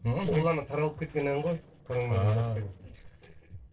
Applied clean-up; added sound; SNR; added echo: neural separator model SepFormer DNS4.